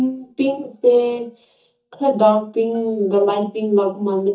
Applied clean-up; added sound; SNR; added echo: neural mask model DeepFilterNet 3.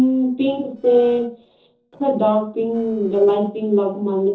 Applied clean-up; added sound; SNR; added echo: neural separator model SepFormer DNS4.